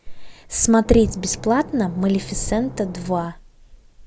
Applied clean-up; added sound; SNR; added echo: none; Engine / Boat, Water vehicle; 16 dB; none.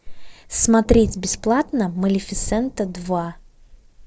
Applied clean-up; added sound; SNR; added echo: neural separator model SepFormer DNS4.